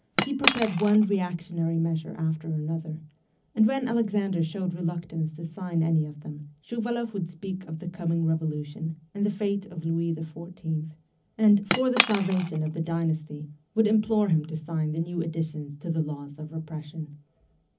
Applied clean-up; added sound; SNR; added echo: none; Cutlery, silverware / Chink, clink; 4 dB; reverberation time 0.4 s.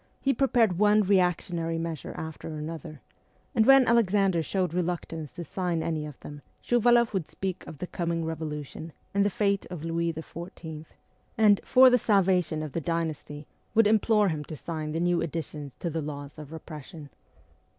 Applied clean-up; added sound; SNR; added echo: none; none; none; none.